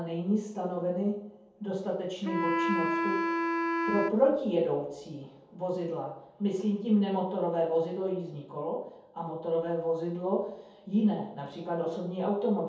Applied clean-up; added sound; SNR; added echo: none; Wind instrument, woodwind instrument; 1 dB; reverberation time 0.7 s.